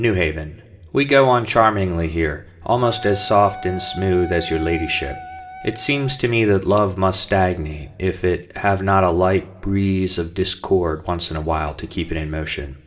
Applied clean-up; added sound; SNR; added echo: none; Wind instrument, woodwind instrument; 14 dB; reverberation time 1.4 s.